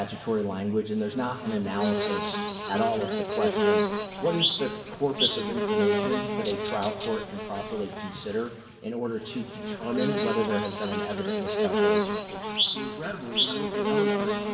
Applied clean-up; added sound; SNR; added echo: none; Buzz / Bird; -3 dB; reverberation time 1.8 s.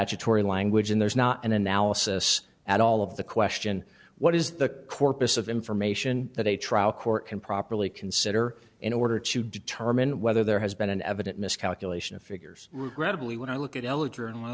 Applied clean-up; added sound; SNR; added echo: none; none; none; none.